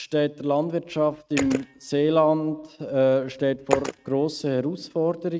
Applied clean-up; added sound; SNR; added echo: neural mask model RNNoise.